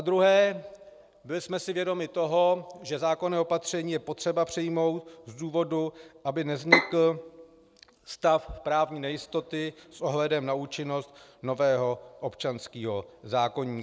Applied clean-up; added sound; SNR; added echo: none; Bowed string instrument; -1 dB; none.